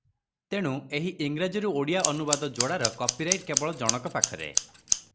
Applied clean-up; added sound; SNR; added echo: none; Scissors; 0 dB; none.